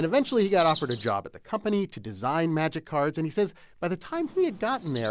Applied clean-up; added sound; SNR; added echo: none; Chirp, tweet; 9 dB; none.